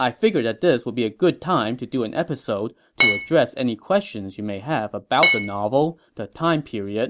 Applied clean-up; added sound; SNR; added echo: none; Glass; -2 dB; none.